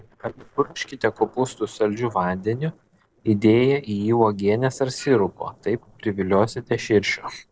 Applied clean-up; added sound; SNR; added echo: neural separator model SepFormer DNS4.